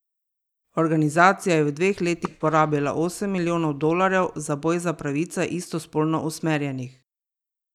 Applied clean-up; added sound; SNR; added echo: neural mask model DeepFilterNet 3.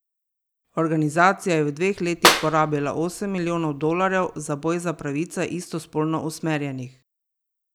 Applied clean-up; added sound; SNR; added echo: none; Clapping; 2 dB; none.